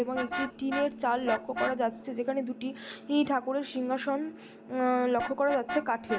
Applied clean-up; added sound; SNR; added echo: none; Vehicle horn, car horn, honking; 10 dB; none.